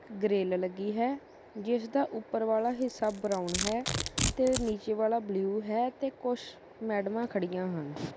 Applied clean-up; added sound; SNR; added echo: none; Domestic sounds, home sounds; 10 dB; none.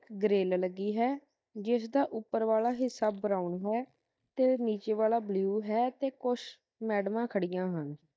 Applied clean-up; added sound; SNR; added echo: neural mask model DeepFilterNet 3.